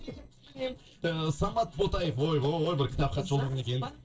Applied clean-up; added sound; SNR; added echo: neural separator model SepFormer DNS4.